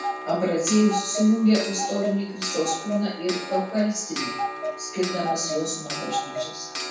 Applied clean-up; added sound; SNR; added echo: none; Clock; 6 dB; reverberation time 0.6 s.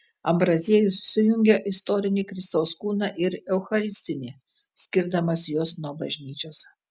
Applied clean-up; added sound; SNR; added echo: none; none; none; none.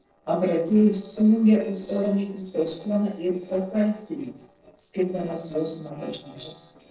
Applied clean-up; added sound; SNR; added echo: neural separator model SepFormer DNS4.